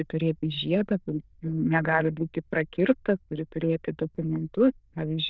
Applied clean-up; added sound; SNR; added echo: neural diffusion model UNIVERSE++.